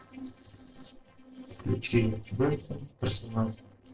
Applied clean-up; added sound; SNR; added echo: neural separator model SepFormer DNS4.